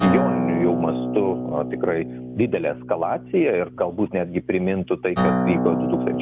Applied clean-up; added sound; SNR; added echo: none; Acoustic guitar; 2 dB; none.